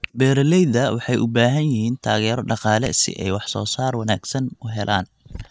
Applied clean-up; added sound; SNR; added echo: neural mask model DeepFilterNet 3.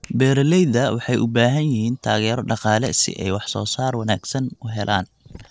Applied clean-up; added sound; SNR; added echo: neural separator model SepFormer DNS4.